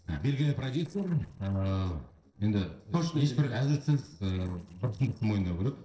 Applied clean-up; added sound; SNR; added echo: neural separator model SepFormer DNS4.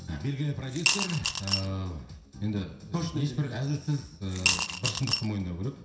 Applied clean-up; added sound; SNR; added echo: none; Coin (dropping) / Glass; -2 dB; reverberation time 0.7 s.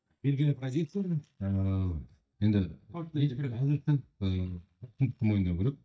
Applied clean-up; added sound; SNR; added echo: neural mask model DeepFilterNet 3.